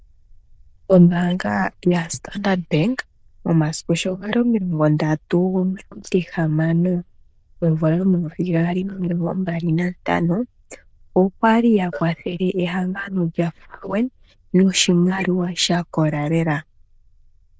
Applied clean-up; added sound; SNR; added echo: neural diffusion model UNIVERSE++.